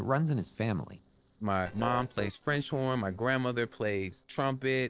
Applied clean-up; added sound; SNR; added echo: neural separator model SepFormer DNS4.